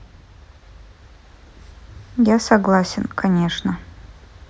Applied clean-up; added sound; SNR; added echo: none; none; none; none.